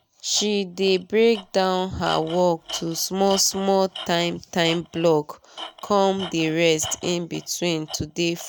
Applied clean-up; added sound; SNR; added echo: none; Tools; 17 dB; none.